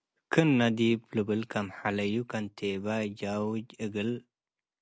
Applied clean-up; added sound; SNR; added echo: none; none; none; none.